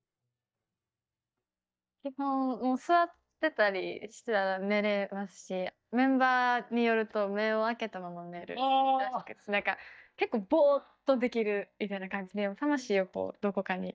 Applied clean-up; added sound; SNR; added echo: neural mask model DeepFilterNet 3.